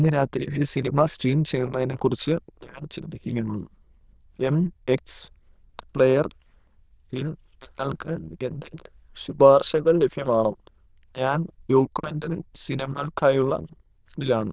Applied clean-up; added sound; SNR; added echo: neural diffusion model UNIVERSE++.